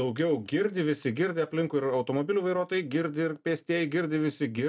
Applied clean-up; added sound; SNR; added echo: none; none; none; none.